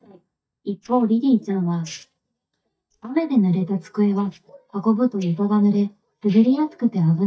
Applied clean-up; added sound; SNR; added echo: neural mask model DeepFilterNet 3.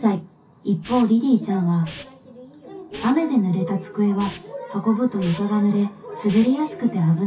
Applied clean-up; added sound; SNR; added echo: none; Hiss; 17 dB; reverberation time 0.3 s.